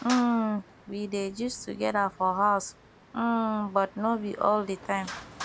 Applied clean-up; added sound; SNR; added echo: none; Traffic noise, roadway noise; 17 dB; none.